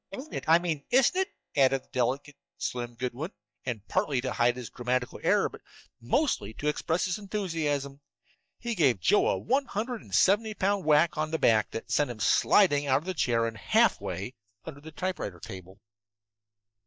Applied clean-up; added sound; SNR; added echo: neural mask model DeepFilterNet 3.